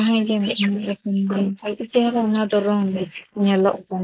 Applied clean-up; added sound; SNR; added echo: neural mask model Resemble Enhance denoiser.